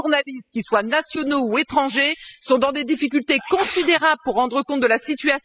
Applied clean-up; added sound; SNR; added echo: classical method spectral subtraction.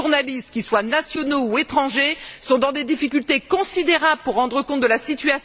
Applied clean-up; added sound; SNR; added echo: none; none; none; none.